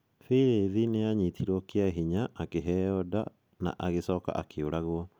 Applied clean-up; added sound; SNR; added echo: none; none; none; none.